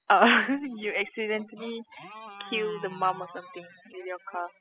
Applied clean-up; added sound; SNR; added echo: classical method spectral subtraction.